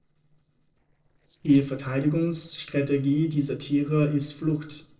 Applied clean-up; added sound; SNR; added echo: neural separator model SepFormer DNS4.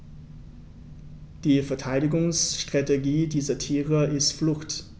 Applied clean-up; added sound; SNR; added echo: none; none; none; none.